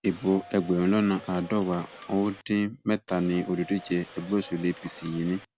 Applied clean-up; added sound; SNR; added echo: none; Subway, metro, underground / Doorbell; 20 dB; none.